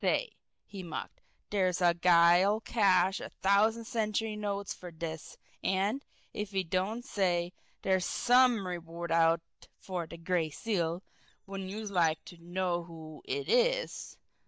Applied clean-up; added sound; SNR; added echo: neural mask model DeepFilterNet 3.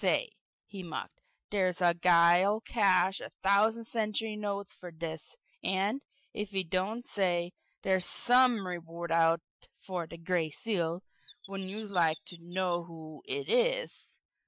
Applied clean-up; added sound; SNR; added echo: classical method Wiener filter.